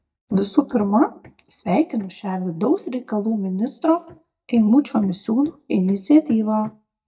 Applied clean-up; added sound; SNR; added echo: neural mask model DeepFilterNet 3.